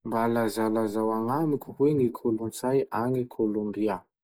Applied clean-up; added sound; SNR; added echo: neural mask model Resemble Enhance denoiser.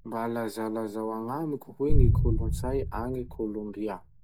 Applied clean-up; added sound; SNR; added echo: none; Boom; -4 dB; none.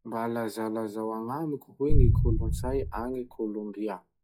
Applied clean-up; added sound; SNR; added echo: classical method log-MMSE.